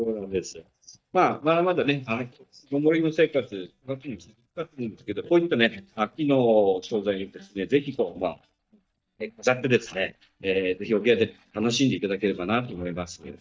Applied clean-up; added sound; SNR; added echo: neural mask model DeepFilterNet 3.